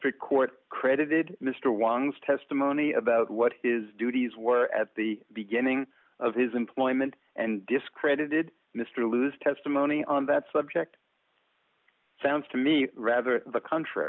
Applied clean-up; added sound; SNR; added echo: none; none; none; none.